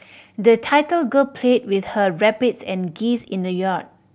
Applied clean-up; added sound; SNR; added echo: none; none; none; none.